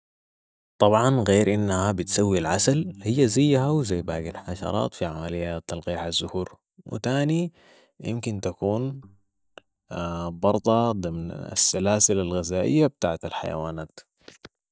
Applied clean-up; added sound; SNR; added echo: neural mask model DeepFilterNet 3.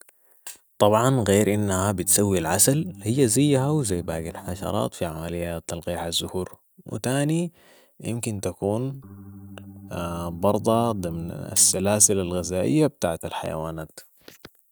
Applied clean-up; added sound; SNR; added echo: none; Organ; 18 dB; none.